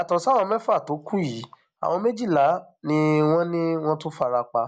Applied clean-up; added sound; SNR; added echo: none; none; none; none.